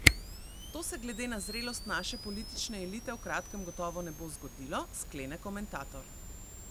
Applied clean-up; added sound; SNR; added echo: none; Camera; -3 dB; none.